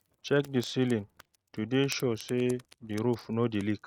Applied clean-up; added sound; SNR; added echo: neural mask model RNNoise.